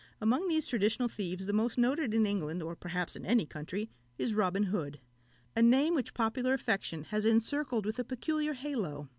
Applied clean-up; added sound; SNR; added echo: none; none; none; none.